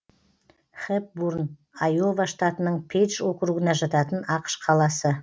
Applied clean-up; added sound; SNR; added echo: none; none; none; none.